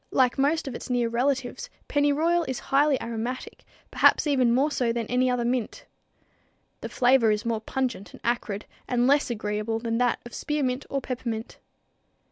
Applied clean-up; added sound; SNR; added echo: none; none; none; none.